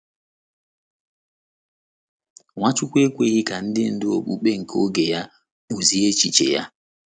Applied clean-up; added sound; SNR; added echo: none; none; none; none.